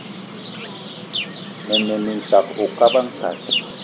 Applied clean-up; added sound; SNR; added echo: none; Chirp, tweet; 6 dB; none.